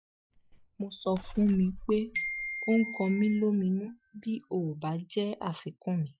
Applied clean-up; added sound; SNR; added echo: classical method Wiener filter.